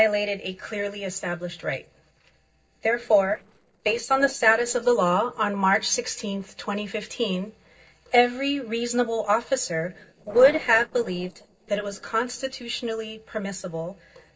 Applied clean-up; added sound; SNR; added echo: neural separator model SepFormer DNS4.